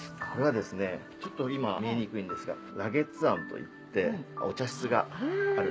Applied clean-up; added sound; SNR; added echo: none; none; none; none.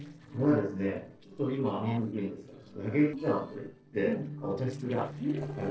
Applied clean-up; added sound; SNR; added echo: neural separator model SepFormer DNS4.